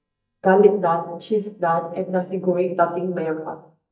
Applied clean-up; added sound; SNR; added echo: neural mask model DeepFilterNet 3.